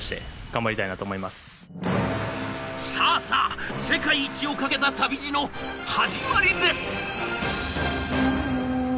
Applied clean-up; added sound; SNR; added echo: none; none; none; none.